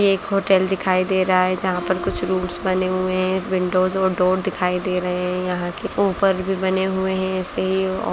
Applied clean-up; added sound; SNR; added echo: none; Acoustic guitar; 16 dB; none.